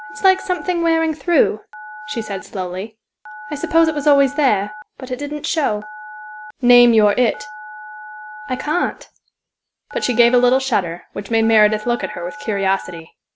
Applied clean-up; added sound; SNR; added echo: none; Telephone; 16 dB; none.